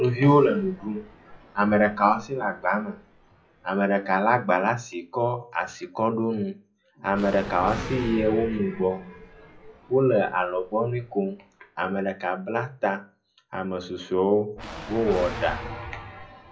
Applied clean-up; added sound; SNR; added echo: classical method WPE with log-MMSE.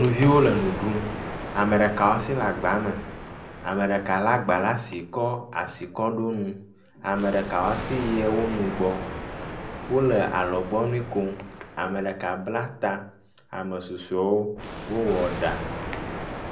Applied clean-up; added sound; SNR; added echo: none; Thunder; 10 dB; reverberation time 0.5 s.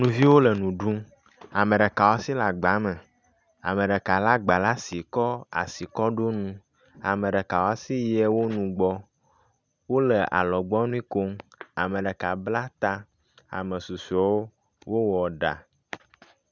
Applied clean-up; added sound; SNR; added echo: none; none; none; none.